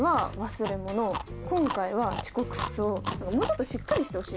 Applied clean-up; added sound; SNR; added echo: none; Chewing, mastication; 9 dB; none.